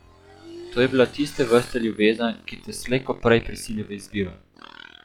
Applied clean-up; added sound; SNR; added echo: classical method log-MMSE.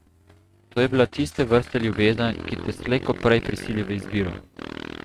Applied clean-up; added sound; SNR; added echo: neural mask model RNNoise.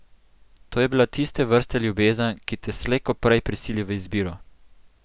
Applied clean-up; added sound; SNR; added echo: none; none; none; none.